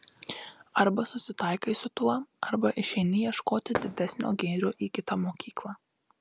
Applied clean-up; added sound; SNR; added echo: none; Fireworks; 11 dB; none.